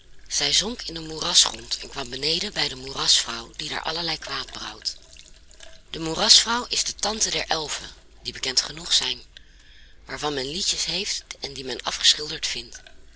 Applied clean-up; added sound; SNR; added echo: none; Sink (filling or washing); 20 dB; none.